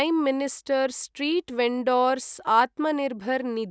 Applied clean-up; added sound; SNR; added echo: none; none; none; none.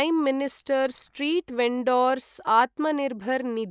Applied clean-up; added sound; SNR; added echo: neural mask model Resemble Enhance denoiser.